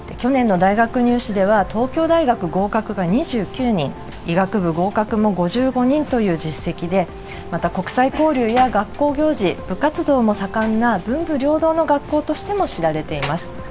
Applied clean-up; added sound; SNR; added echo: none; Chirp, tweet; 18 dB; none.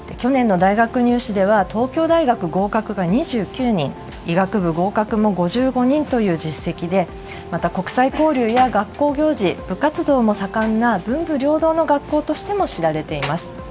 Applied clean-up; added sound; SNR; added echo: none; none; none; none.